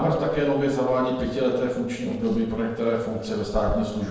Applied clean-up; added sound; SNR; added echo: neural separator model SepFormer DNS4.